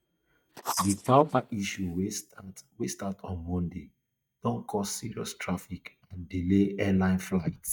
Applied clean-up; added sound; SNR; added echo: neural mask model DeepFilterNet 3.